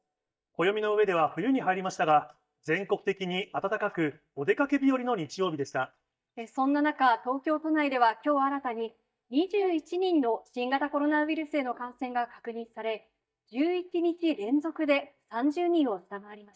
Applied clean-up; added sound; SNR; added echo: neural mask model DeepFilterNet 3.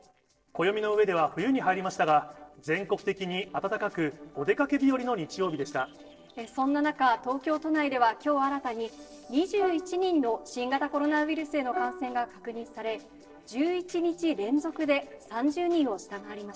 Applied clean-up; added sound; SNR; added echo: neural separator model SepFormer DNS4.